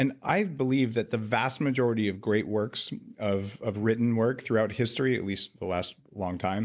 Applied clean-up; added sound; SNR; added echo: none; none; none; none.